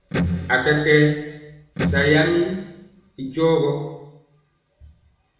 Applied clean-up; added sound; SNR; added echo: none; Electric guitar; 5 dB; reverberation time 0.9 s.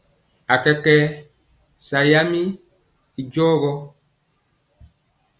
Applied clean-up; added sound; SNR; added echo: none; none; none; none.